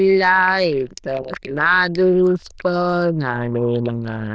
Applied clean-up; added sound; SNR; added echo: neural diffusion model UNIVERSE++.